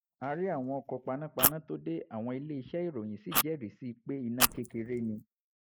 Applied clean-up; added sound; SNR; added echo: neural mask model Resemble Enhance denoiser.